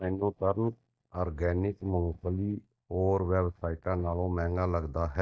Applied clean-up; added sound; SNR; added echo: neural mask model DeepFilterNet 3.